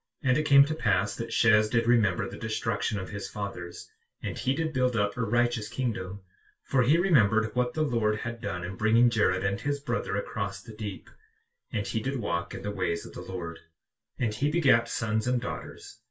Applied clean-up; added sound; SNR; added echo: none; none; none; reverberation time 0.2 s.